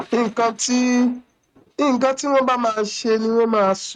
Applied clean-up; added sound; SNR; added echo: neural mask model RNNoise.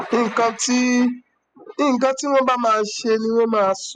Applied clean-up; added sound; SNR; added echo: classical method spectral subtraction.